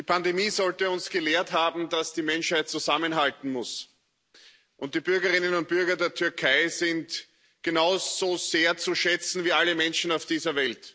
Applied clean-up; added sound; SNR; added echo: none; none; none; none.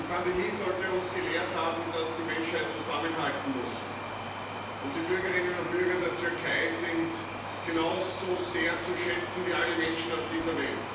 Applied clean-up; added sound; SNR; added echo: none; Cricket; -4 dB; reverberation time 0.9 s.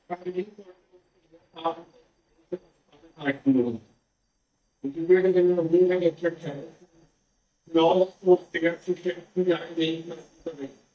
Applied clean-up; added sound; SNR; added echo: neural mask model DeepFilterNet 3.